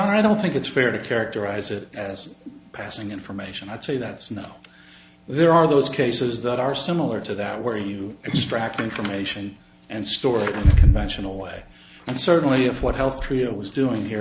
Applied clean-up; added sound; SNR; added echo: none; none; none; none.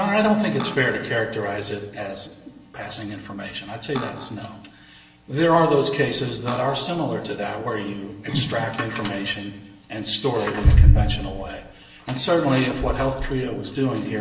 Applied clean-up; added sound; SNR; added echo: none; Cutlery, silverware; 11 dB; reverberation time 1.0 s.